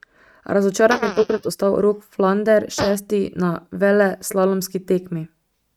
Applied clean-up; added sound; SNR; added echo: neural mask model RNNoise.